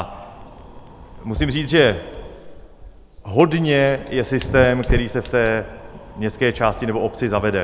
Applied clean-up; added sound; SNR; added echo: none; Fire; 11 dB; none.